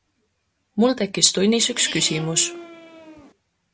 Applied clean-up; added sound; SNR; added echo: none; Livestock, farm animals, working animals; 13 dB; none.